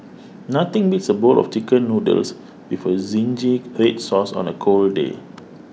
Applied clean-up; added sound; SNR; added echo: none; none; none; none.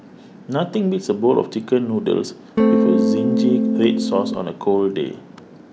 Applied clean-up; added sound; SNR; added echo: none; Electric guitar / Strum; -4 dB; none.